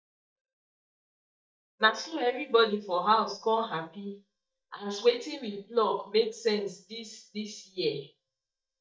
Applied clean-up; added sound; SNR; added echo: neural mask model DeepFilterNet 3.